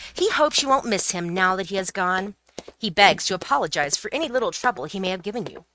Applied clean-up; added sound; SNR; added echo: neural mask model RNNoise.